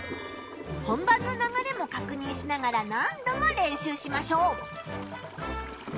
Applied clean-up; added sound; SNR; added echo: none; Toilet flush / Gurgling; 14 dB; none.